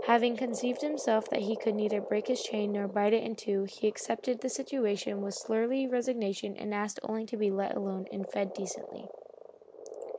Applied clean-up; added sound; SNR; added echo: none; Frog; 12 dB; none.